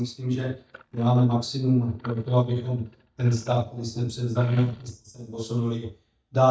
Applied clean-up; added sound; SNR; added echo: neural mask model DeepFilterNet 3.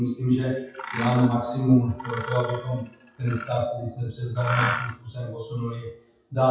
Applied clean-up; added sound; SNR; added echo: classical method WPE with log-MMSE.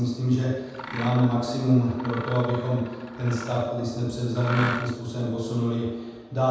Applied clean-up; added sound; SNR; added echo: none; Mechanisms; 12 dB; reverberation time 1.2 s.